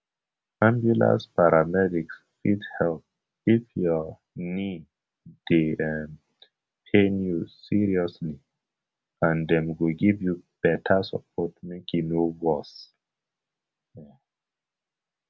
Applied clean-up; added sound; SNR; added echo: none; none; none; none.